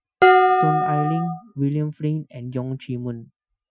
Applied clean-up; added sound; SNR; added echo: classical method Wiener filter.